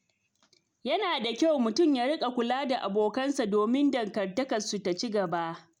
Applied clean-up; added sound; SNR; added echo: none; none; none; none.